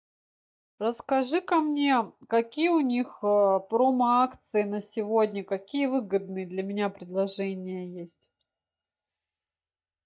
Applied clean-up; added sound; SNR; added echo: neural mask model DeepFilterNet 3.